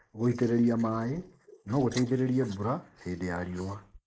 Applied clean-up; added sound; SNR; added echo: neural mask model Resemble Enhance denoiser.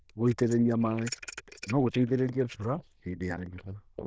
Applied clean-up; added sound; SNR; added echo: neural diffusion model UNIVERSE++.